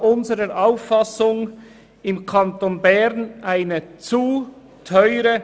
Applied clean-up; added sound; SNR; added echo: none; none; none; none.